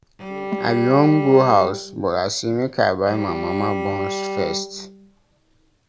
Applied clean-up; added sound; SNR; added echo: none; Bowed string instrument; 8 dB; none.